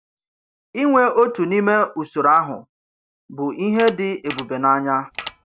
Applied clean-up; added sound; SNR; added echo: none; Mechanisms; 11 dB; none.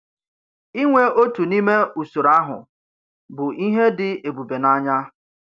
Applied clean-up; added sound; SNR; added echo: none; none; none; none.